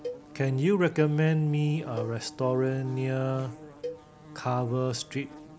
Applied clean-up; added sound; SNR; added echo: none; Cowbell + Buzz / Bird; 15 dB; none.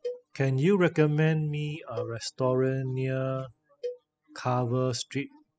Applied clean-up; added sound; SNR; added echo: classical method spectral subtraction.